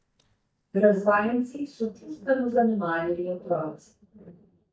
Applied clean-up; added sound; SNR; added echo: neural mask model DeepFilterNet 3.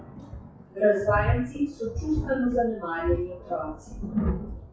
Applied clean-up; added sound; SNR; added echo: classical method WPE with log-MMSE.